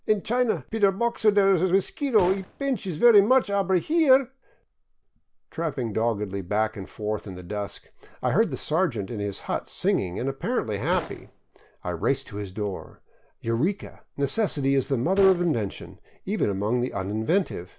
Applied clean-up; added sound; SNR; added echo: none; Gunshot, gunfire; 18 dB; none.